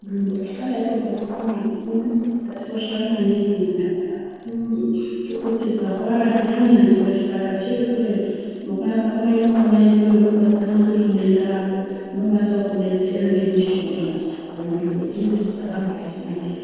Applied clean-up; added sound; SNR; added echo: neural separator model SepFormer DNS4.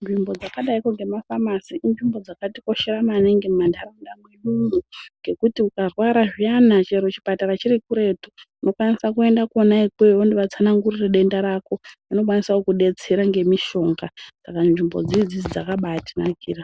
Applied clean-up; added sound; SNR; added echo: none; none; none; none.